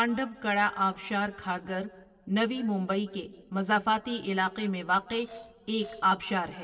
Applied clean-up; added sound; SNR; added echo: neural separator model SepFormer DNS4.